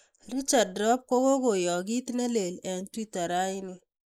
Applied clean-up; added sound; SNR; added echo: neural mask model Resemble Enhance denoiser.